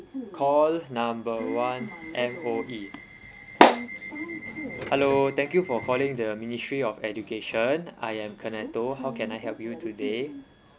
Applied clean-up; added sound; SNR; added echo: none; Subway, metro, underground / Alarm; 12 dB; none.